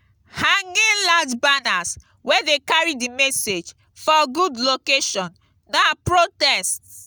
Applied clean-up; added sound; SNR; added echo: none; none; none; none.